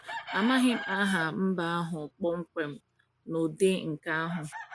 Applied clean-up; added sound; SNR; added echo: none; Chicken, rooster; 12 dB; none.